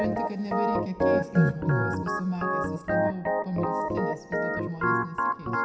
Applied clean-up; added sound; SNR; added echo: none; Organ; -3 dB; reverberation time 0.7 s.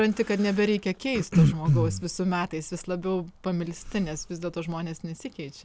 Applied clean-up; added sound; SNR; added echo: none; none; none; none.